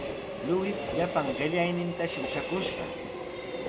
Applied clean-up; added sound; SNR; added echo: none; Train; 3 dB; none.